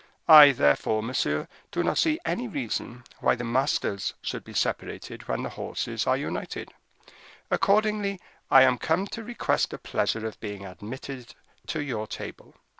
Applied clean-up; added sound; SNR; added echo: none; none; none; none.